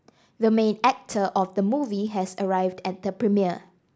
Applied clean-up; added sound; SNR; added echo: none; none; none; none.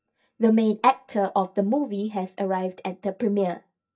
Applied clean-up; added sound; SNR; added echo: neural mask model DeepFilterNet 3.